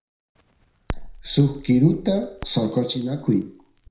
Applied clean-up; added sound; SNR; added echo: none; Crackle; 15 dB; reverberation time 0.5 s.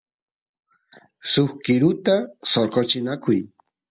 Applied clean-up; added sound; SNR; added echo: none; none; none; none.